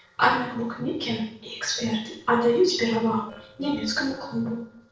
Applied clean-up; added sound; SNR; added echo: neural separator model SepFormer DNS4.